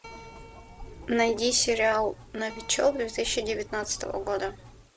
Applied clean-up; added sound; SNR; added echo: none; Keyboard (musical); 16 dB; none.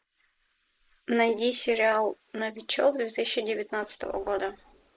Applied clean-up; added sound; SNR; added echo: neural mask model Resemble Enhance denoiser.